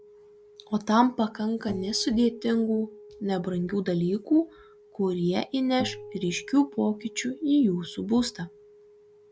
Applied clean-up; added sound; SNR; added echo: none; Acoustic guitar; 17 dB; none.